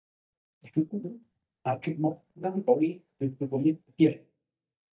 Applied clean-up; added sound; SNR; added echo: neural mask model DeepFilterNet 3.